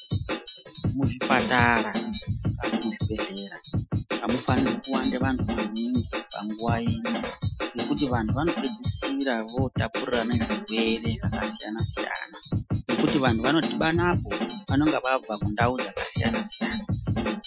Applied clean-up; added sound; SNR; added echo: classical method Wiener filter.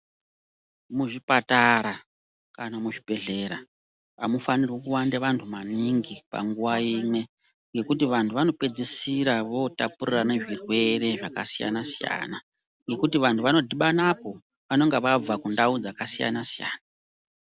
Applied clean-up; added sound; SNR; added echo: none; none; none; none.